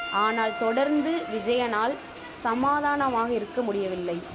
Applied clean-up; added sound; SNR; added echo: none; Piano; 13 dB; none.